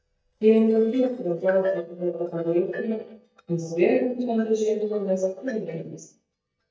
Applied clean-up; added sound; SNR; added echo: neural mask model DeepFilterNet 3.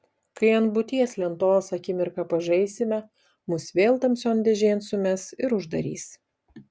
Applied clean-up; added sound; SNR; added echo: none; none; none; none.